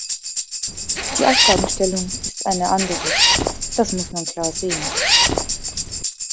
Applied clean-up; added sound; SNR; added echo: none; Tambourine + Zipper (clothing); -4 dB; none.